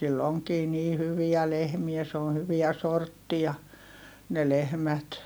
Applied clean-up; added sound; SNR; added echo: none; none; none; none.